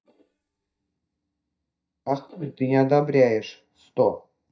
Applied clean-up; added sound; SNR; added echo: neural mask model DeepFilterNet 3.